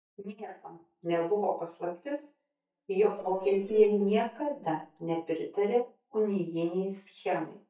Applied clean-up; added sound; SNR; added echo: neural mask model DeepFilterNet 3.